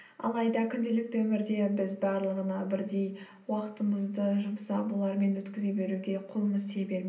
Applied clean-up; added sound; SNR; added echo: none; none; none; reverberation time 0.5 s.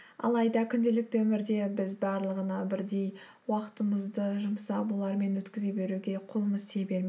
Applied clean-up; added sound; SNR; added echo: none; none; none; none.